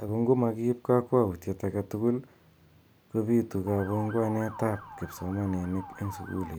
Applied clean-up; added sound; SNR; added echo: none; Motor vehicle (road) / Siren; 14 dB; none.